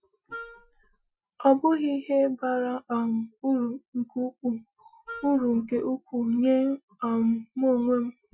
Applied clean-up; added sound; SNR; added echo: classical method Wiener filter.